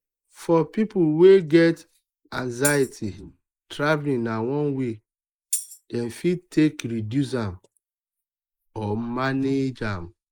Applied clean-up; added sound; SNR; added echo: neural mask model Resemble Enhance denoiser.